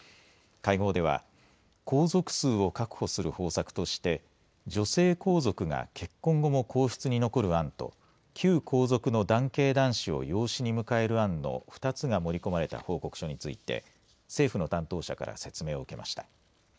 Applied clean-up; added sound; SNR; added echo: none; none; none; none.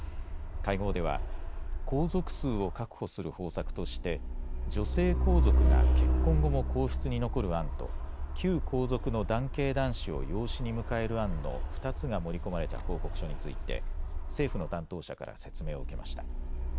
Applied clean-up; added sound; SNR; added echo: none; Truck; -3 dB; none.